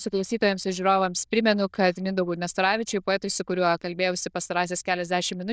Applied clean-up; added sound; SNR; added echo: neural diffusion model UNIVERSE++.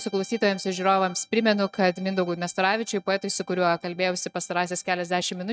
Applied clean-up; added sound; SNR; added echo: neural mask model RNNoise.